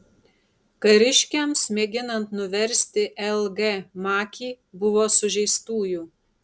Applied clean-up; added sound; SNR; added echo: none; none; none; none.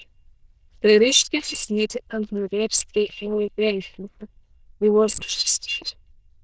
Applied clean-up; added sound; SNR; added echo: neural diffusion model UNIVERSE++.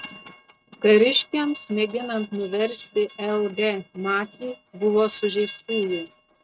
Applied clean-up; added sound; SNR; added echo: neural mask model RNNoise.